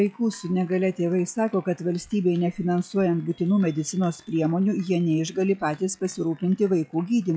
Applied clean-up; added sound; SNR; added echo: classical method log-MMSE.